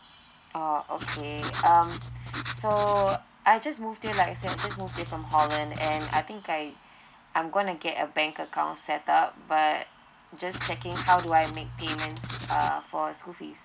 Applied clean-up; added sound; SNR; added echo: none; Writing; 4 dB; none.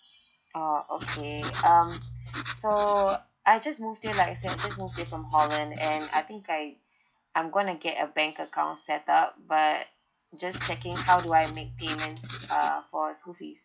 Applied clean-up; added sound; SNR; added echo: classical method log-MMSE.